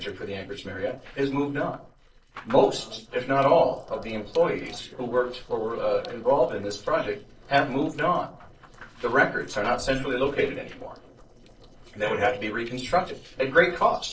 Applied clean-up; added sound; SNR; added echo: neural separator model SepFormer DNS4.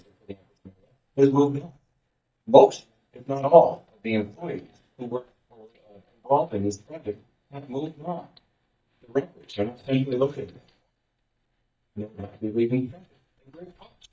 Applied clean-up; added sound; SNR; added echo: neural mask model DeepFilterNet 3.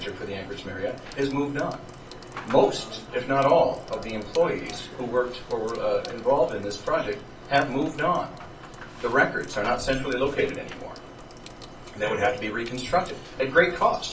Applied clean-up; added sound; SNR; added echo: none; Sink (filling or washing) / Water tap, faucet / Water; 16 dB; reverberation time 0.3 s.